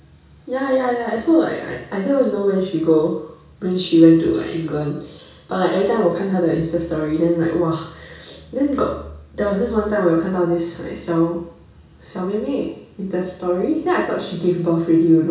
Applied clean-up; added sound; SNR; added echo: none; none; none; reverberation time 0.6 s.